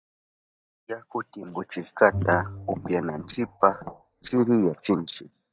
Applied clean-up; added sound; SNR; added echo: neural mask model DeepFilterNet 3.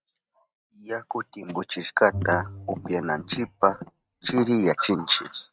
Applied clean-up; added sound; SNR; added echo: neural mask model RNNoise.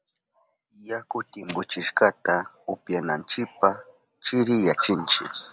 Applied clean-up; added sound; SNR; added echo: none; none; none; none.